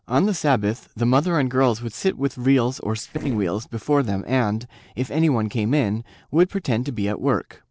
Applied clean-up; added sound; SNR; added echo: neural separator model SepFormer DNS4.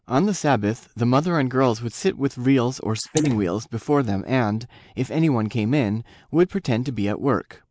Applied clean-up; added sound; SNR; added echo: neural mask model Resemble Enhance denoiser.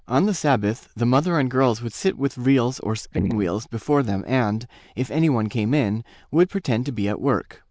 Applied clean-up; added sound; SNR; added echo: neural diffusion model UNIVERSE++.